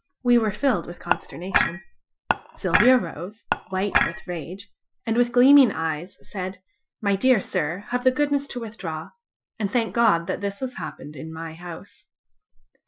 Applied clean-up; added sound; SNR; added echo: classical method Wiener filter.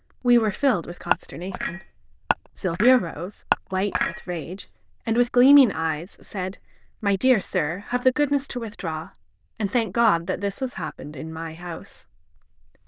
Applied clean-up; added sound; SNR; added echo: neural diffusion model UNIVERSE++.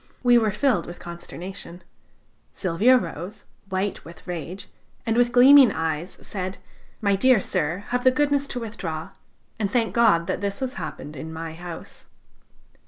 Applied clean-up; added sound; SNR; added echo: none; none; none; none.